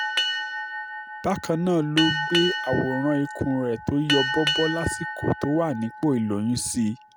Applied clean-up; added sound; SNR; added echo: none; Boat, Water vehicle; 5 dB; none.